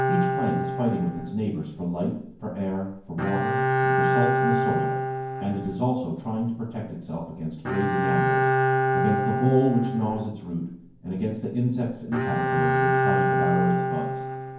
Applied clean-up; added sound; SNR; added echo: none; Bowed string instrument; -1 dB; reverberation time 0.9 s.